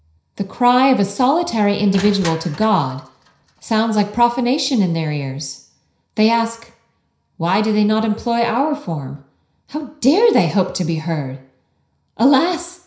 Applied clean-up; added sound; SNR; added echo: none; Crushing; 19 dB; reverberation time 0.5 s.